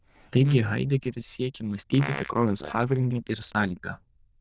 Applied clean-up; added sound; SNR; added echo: neural diffusion model UNIVERSE++.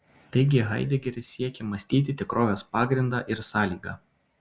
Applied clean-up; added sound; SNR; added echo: none; none; none; none.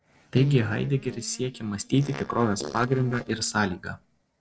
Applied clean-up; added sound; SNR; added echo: neural separator model SepFormer DNS4.